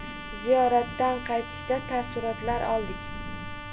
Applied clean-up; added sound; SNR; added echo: none; Thunder / Rain + Trumpet; 9 dB; none.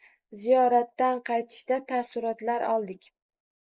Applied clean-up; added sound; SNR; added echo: neural mask model Resemble Enhance denoiser.